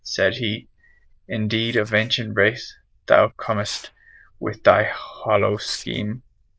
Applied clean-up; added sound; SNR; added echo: neural diffusion model UNIVERSE++.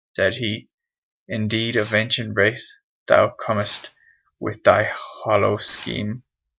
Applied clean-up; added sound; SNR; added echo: neural mask model DeepFilterNet 3.